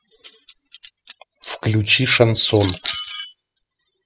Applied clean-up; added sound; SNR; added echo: classical method spectral subtraction.